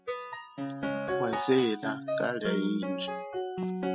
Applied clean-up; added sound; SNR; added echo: classical method spectral subtraction.